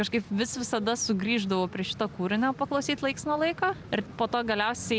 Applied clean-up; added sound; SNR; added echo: none; none; none; none.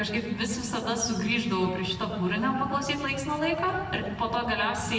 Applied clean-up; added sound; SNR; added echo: none; none; none; reverberation time 1.3 s.